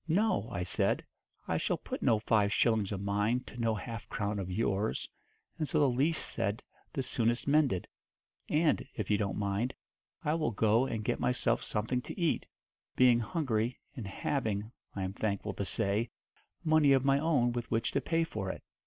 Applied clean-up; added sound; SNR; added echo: none; none; none; none.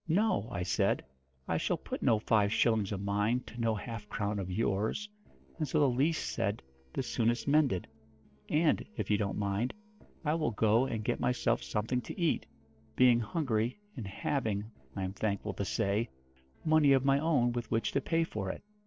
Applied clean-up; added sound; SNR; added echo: neural separator model SepFormer DNS4.